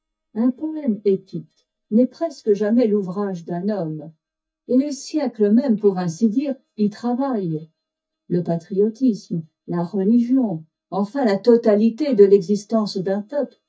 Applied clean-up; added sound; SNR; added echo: neural mask model DeepFilterNet 3.